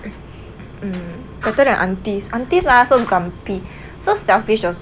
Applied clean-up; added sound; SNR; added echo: none; Fire; 17 dB; none.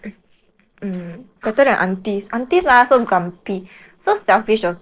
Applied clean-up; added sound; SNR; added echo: neural separator model SepFormer DNS4.